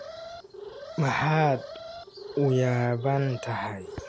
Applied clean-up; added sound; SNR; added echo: none; Alarm; 14 dB; none.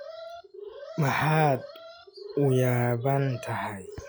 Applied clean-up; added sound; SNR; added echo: classical method log-MMSE.